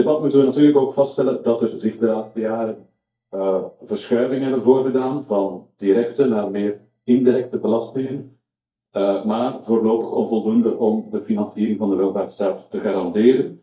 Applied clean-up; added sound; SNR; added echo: neural mask model DeepFilterNet 3.